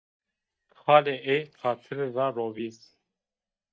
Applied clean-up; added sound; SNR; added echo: neural mask model DeepFilterNet 3.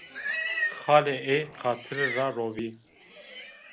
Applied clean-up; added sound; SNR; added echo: none; Livestock, farm animals, working animals; 6 dB; none.